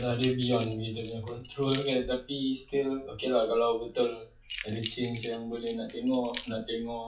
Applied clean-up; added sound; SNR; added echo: classical method WPE with log-MMSE.